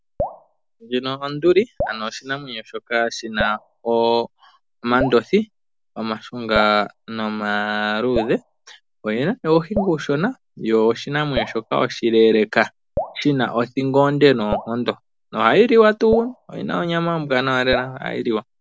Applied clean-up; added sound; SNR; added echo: none; Drip; 13 dB; none.